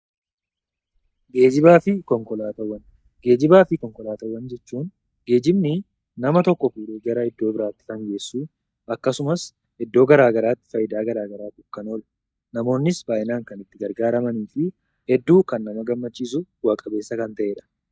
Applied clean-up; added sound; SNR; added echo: neural mask model DeepFilterNet 3.